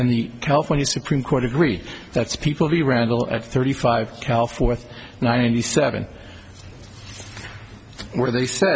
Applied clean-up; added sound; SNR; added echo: none; none; none; none.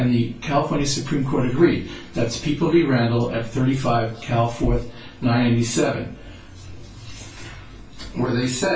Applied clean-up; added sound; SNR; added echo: none; none; none; reverberation time 0.3 s.